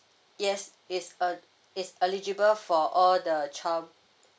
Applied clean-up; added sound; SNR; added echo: none; none; none; none.